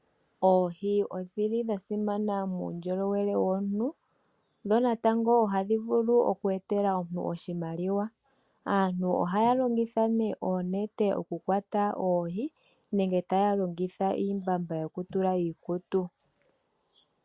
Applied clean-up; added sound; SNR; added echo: none; none; none; none.